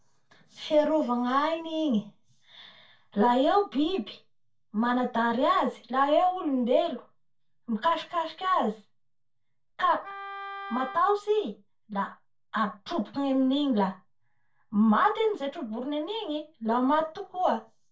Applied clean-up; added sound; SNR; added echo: none; Wind instrument, woodwind instrument; 14 dB; reverberation time 0.2 s.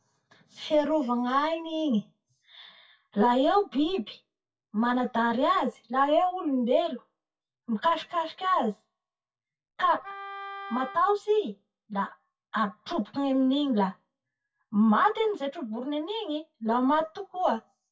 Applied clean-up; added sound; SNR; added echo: classical method WPE with log-MMSE.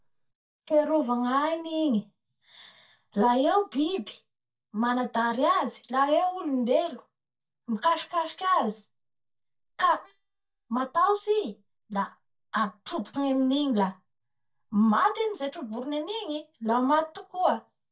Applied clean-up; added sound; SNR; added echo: neural mask model DeepFilterNet 3.